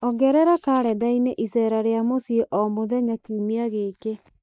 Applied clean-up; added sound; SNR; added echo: neural mask model DeepFilterNet 3.